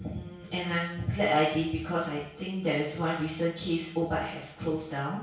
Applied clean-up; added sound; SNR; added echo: none; none; none; reverberation time 0.6 s.